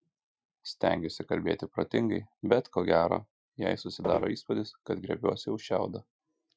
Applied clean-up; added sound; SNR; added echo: classical method Wiener filter.